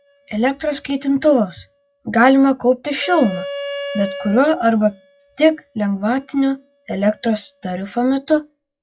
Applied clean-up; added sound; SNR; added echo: classical method log-MMSE.